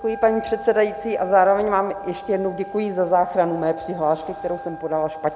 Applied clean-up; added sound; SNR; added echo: none; Wind instrument, woodwind instrument; 14 dB; none.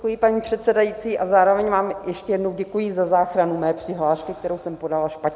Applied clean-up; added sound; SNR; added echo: none; none; none; none.